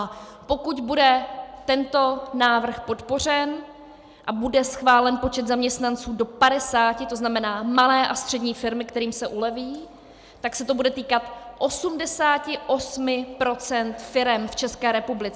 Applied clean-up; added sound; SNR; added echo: none; none; none; none.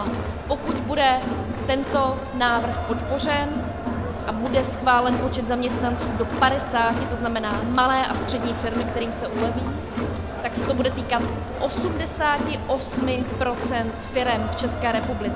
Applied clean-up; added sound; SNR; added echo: none; Crowd; 3 dB; none.